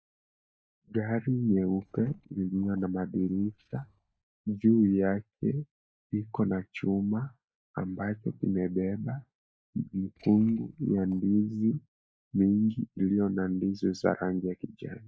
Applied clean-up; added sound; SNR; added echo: neural mask model DeepFilterNet 3.